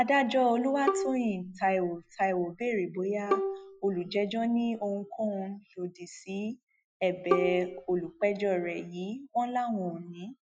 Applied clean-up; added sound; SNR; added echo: classical method Wiener filter.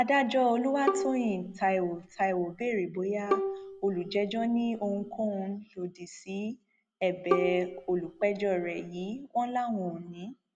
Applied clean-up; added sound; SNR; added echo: none; Bowed string instrument; 5 dB; none.